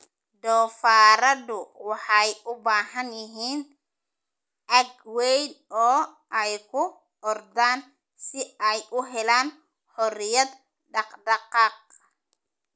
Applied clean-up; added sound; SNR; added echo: none; none; none; none.